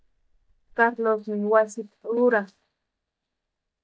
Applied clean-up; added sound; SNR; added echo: neural mask model DeepFilterNet 3.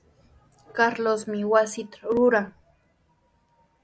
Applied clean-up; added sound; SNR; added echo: none; none; none; none.